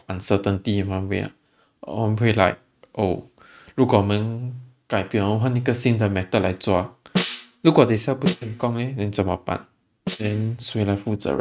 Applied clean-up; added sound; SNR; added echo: neural mask model RNNoise.